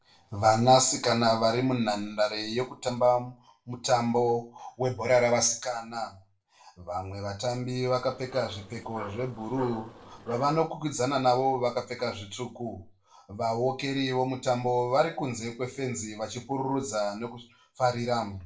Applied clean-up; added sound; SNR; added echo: neural separator model SepFormer DNS4.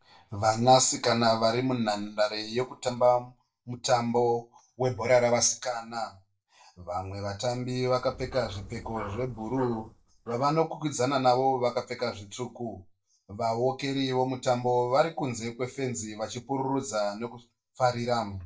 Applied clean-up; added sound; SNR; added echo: neural mask model DeepFilterNet 3.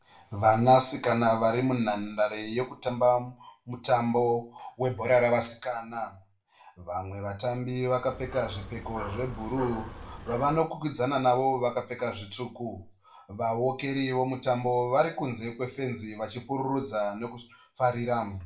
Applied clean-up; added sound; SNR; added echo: none; Dog; 12 dB; reverberation time 0.3 s.